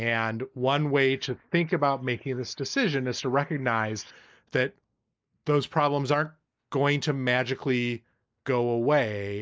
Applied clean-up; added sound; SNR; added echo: neural mask model Resemble Enhance denoiser.